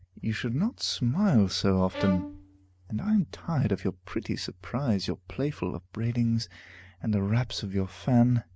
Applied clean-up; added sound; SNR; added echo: none; Bowed string instrument; 10 dB; none.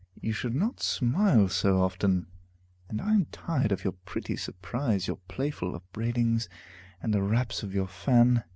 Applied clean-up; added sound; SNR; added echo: none; none; none; none.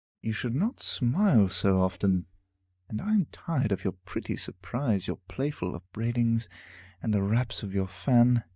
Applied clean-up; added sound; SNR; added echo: neural mask model DeepFilterNet 3.